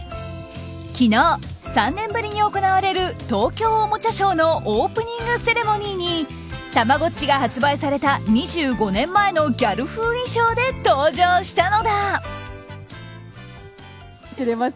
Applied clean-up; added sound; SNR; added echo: none; none; none; none.